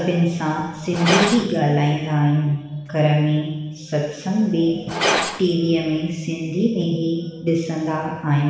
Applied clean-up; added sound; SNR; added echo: none; Glass; 9 dB; reverberation time 1.1 s.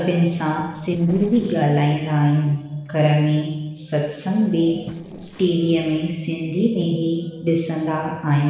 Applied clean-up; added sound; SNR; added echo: neural separator model SepFormer DNS4.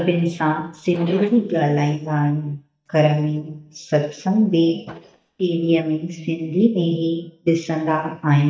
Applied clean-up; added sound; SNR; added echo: neural mask model DeepFilterNet 3.